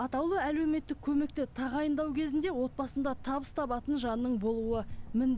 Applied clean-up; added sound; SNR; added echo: none; Cricket; 13 dB; none.